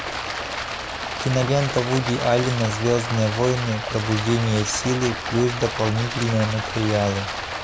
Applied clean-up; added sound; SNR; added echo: none; Stream; 6 dB; none.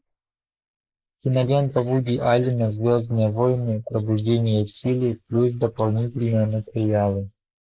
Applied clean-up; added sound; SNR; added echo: neural mask model Resemble Enhance denoiser.